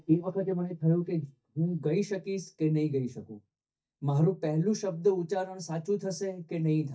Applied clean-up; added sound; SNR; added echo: neural mask model DeepFilterNet 3.